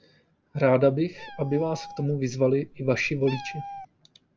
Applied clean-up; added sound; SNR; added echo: none; Meow; 16 dB; none.